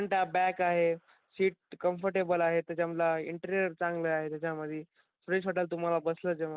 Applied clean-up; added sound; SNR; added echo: none; none; none; none.